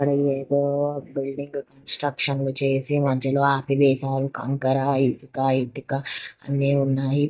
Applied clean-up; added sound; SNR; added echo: neural mask model DeepFilterNet 3.